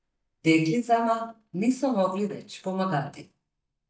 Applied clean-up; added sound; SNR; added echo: neural mask model DeepFilterNet 3.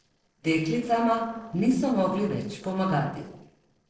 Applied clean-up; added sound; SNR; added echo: neural separator model SepFormer DNS4.